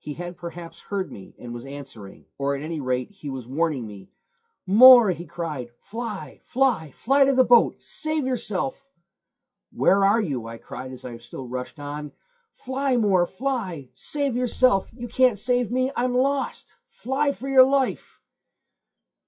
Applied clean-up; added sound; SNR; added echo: classical method WPE with log-MMSE.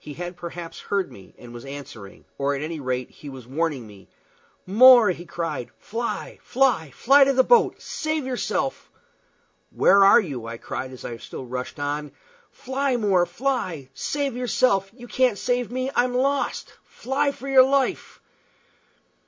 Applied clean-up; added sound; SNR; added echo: none; none; none; none.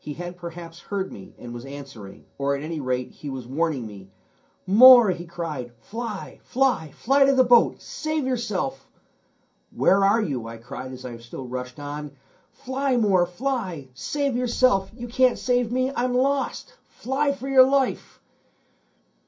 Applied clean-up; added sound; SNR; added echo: none; Bass drum; 19 dB; reverberation time 0.3 s.